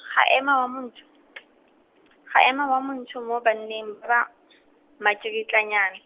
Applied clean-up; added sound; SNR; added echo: none; none; none; none.